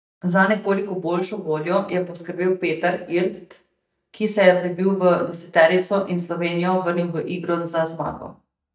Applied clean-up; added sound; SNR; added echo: neural mask model DeepFilterNet 3.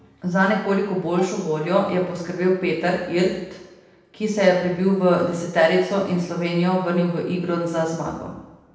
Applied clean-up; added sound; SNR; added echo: none; Bowed string instrument; 20 dB; reverberation time 0.9 s.